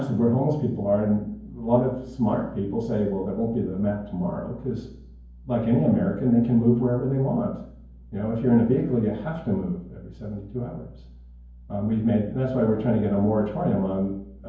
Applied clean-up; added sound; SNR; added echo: none; none; none; reverberation time 0.9 s.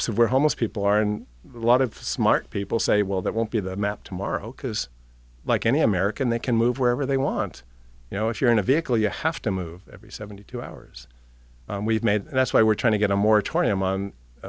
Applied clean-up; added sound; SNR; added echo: none; none; none; none.